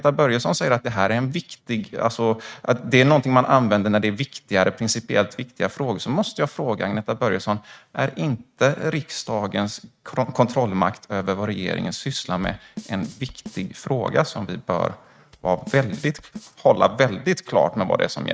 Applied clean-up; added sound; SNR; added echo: neural mask model RNNoise.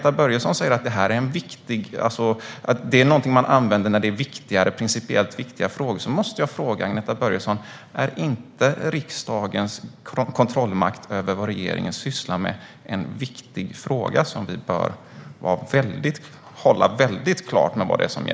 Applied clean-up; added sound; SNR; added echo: none; none; none; none.